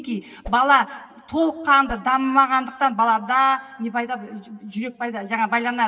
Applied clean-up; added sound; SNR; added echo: none; Whoosh, swoosh, swish; 17 dB; reverberation time 1.7 s.